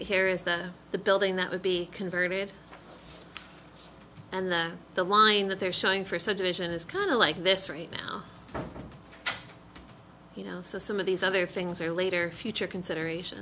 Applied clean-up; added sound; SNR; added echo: none; none; none; none.